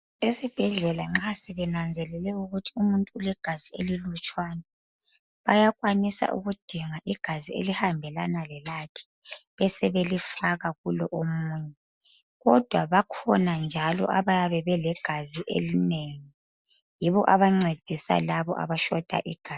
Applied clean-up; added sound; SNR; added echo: none; none; none; none.